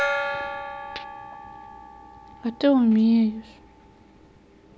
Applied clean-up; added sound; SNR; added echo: none; Gong; 8 dB; none.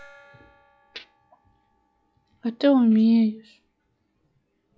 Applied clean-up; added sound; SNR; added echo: classical method log-MMSE.